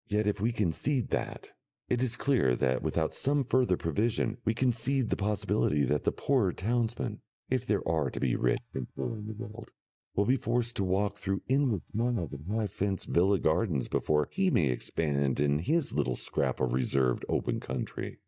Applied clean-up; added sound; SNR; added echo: neural mask model DeepFilterNet 3.